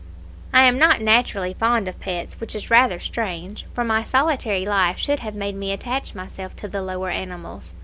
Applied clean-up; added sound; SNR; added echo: none; none; none; none.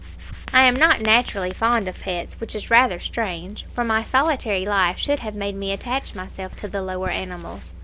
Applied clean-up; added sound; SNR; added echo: none; Writing; 19 dB; none.